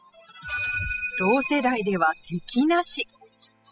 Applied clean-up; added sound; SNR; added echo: classical method spectral subtraction.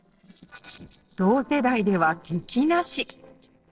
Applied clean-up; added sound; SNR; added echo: neural separator model SepFormer DNS4.